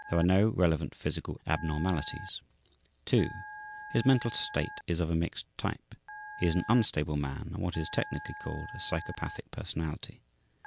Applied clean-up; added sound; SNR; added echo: none; Telephone; 16 dB; none.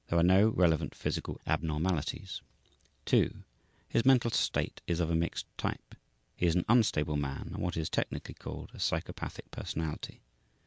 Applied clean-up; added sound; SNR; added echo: none; none; none; none.